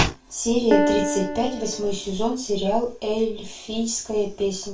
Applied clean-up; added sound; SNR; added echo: none; Piano; 4 dB; reverberation time 0.2 s.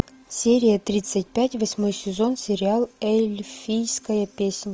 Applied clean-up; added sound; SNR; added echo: none; none; none; none.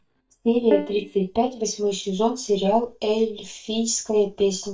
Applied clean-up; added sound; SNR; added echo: neural mask model DeepFilterNet 3.